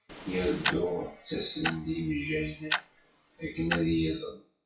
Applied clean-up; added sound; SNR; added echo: classical method WPE with log-MMSE.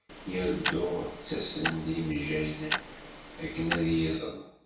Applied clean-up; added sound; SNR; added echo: none; Tick-tock; 6 dB; reverberation time 0.6 s.